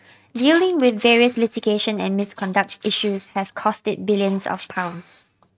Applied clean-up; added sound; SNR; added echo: neural mask model RNNoise.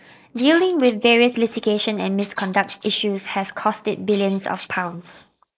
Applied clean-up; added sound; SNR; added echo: neural mask model Resemble Enhance denoiser.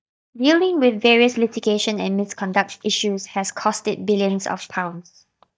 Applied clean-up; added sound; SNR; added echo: neural mask model DeepFilterNet 3.